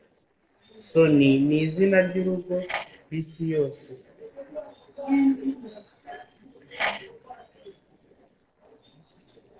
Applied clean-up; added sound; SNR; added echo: neural separator model SepFormer DNS4.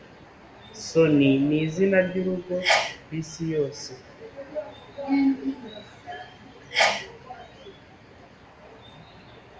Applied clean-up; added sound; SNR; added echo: none; Sneeze; 6 dB; reverberation time 0.5 s.